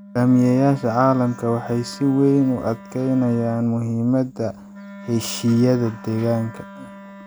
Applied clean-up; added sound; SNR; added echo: none; Wind instrument, woodwind instrument; 19 dB; none.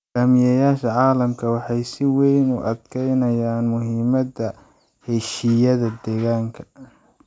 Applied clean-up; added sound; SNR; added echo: none; none; none; none.